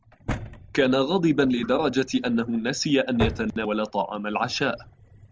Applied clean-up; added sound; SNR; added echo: none; Drawer open or close; 12 dB; none.